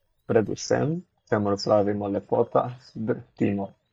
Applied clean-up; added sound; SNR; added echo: neural mask model DeepFilterNet 3.